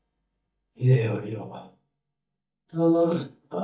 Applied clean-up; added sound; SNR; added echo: neural mask model DeepFilterNet 3.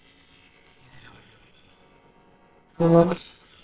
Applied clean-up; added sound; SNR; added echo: neural separator model SepFormer WHAMR!.